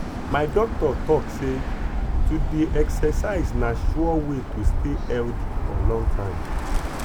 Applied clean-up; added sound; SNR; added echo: none; Bird; -3 dB; none.